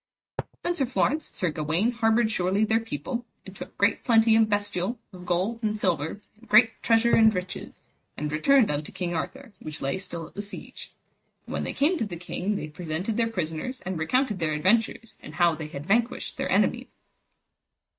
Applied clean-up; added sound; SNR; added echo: neural mask model RNNoise.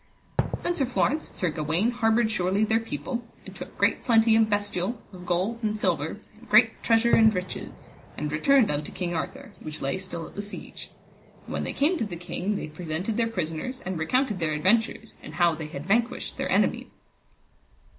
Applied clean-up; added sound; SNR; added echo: none; Fireworks; 14 dB; none.